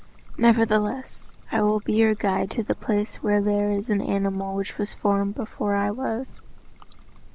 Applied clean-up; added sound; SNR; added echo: none; Trickle, dribble; 16 dB; none.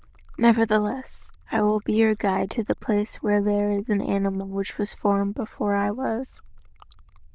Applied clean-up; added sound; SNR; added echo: neural diffusion model UNIVERSE++.